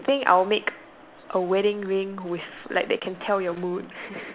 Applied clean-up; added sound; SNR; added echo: none; none; none; none.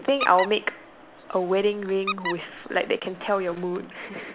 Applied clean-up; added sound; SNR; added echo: none; Squeak; 11 dB; none.